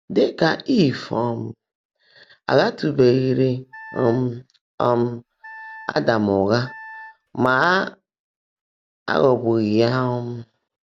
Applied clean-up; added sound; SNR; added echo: none; Wind instrument, woodwind instrument; 19 dB; none.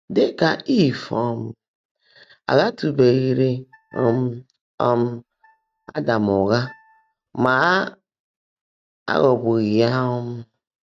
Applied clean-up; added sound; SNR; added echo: neural mask model RNNoise.